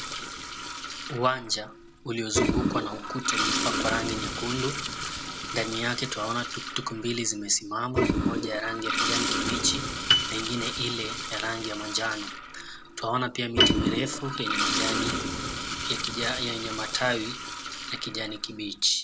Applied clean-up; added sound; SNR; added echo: none; Toilet flush + Piano; -1 dB; none.